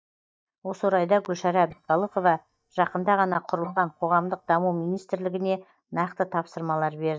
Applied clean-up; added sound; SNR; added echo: neural mask model DeepFilterNet 3.